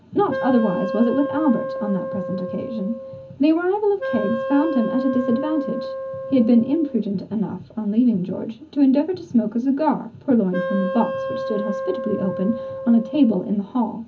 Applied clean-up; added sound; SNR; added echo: none; Wind instrument, woodwind instrument; 7 dB; reverberation time 0.4 s.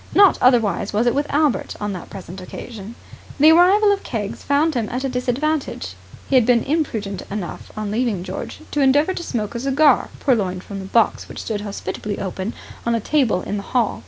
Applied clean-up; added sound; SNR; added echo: none; none; none; none.